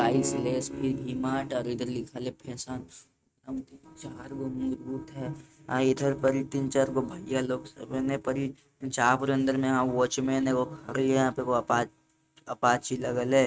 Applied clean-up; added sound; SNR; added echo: neural mask model RNNoise.